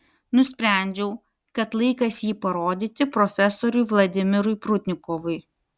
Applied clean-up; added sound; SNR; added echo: none; none; none; none.